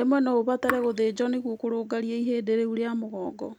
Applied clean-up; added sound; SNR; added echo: none; Raindrop / Drip; 10 dB; none.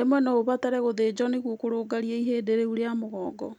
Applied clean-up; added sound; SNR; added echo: none; none; none; none.